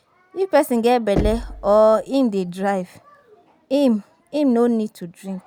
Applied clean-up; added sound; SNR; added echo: none; Knock; 9 dB; none.